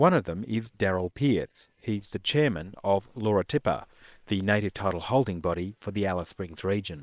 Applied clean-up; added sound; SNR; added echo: neural separator model SepFormer WHAM!.